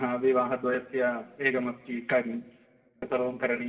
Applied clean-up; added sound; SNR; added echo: none; none; none; reverberation time 2.0 s.